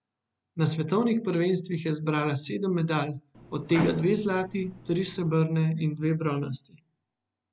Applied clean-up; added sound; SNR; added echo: none; Microwave oven; 12 dB; none.